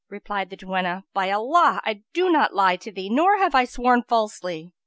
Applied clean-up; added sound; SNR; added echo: none; none; none; none.